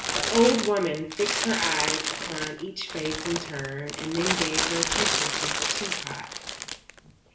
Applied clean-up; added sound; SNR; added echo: none; Crumpling, crinkling; 0 dB; reverberation time 0.5 s.